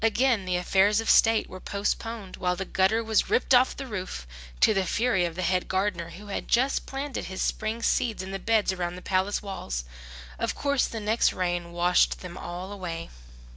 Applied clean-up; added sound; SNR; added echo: none; none; none; none.